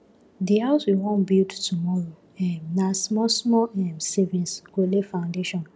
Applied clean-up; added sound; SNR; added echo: none; none; none; none.